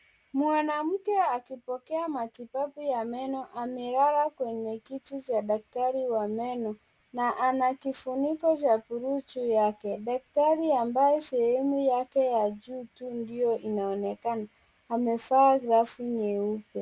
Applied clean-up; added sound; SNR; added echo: none; none; none; none.